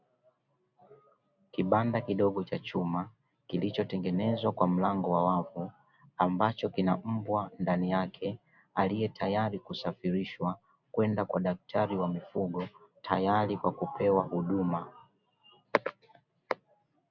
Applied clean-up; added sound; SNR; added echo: none; none; none; none.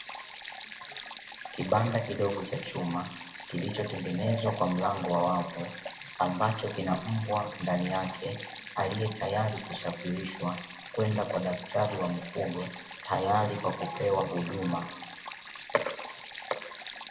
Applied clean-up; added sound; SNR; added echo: none; Stream; 10 dB; reverberation time 0.8 s.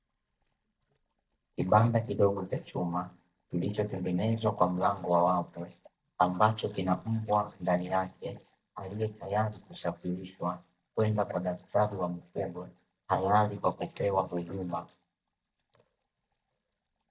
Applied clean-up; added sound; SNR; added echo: neural mask model DeepFilterNet 3.